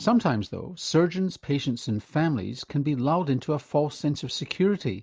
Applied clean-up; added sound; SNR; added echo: none; none; none; none.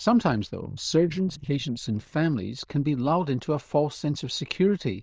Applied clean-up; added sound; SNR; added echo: neural diffusion model UNIVERSE++.